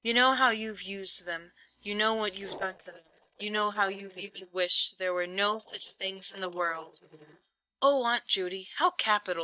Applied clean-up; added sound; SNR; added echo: neural mask model DeepFilterNet 3.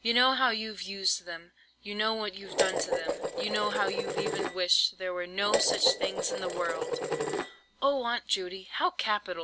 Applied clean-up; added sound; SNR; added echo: none; Dishes, pots, and pans; 2 dB; none.